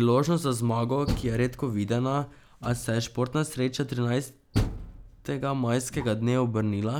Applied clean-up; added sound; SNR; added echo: none; Door; 10 dB; none.